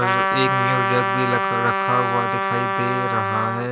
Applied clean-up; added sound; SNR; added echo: none; Trumpet; -3 dB; none.